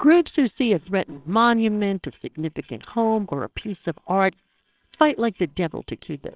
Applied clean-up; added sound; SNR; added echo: neural separator model SepFormer WHAMR!.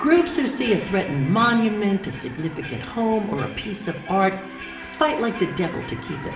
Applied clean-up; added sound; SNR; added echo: none; Car; 19 dB; reverberation time 0.8 s.